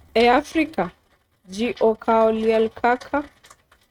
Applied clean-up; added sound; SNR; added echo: neural mask model RNNoise.